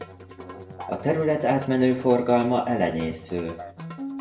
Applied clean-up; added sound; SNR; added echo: none; Musical instrument; 15 dB; reverberation time 0.4 s.